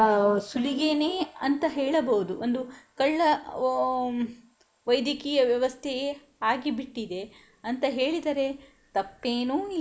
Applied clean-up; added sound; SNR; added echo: neural mask model Resemble Enhance denoiser.